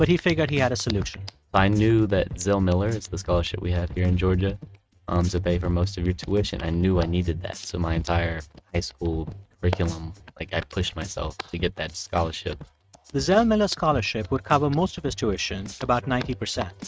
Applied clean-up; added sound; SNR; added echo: neural mask model RNNoise.